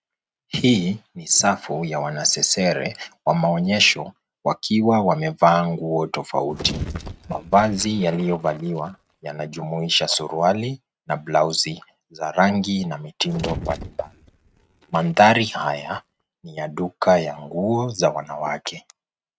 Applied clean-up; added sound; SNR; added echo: neural mask model RNNoise.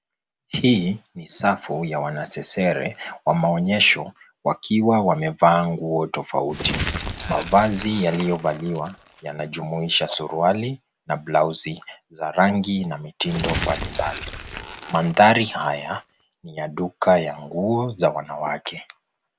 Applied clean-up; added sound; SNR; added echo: none; Crumpling, crinkling; 9 dB; none.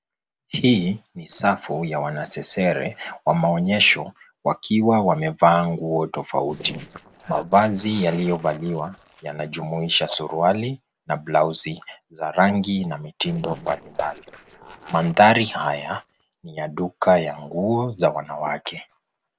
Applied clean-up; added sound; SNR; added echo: neural separator model SepFormer DNS4.